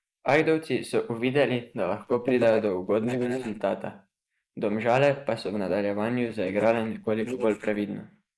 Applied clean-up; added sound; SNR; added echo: neural mask model Resemble Enhance denoiser.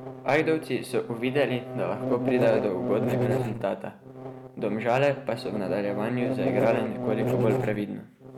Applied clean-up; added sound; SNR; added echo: none; Buzz; 3 dB; none.